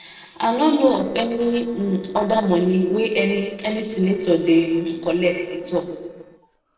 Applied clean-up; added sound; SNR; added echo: neural separator model SepFormer DNS4.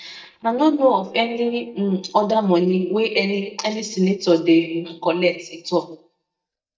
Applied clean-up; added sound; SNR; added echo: neural mask model DeepFilterNet 3.